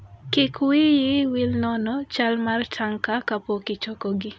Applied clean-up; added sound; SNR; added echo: none; none; none; none.